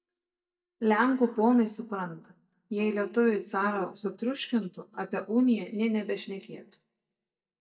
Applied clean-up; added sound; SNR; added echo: neural mask model DeepFilterNet 3.